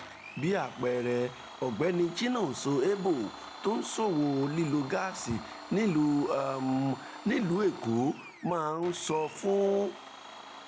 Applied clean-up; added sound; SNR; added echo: none; Domestic sounds, home sounds; 15 dB; none.